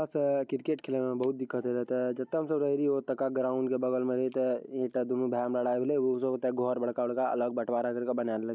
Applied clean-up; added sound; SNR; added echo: none; none; none; none.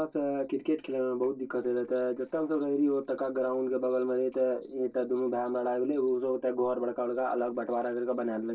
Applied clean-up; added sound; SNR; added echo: neural separator model SepFormer DNS4.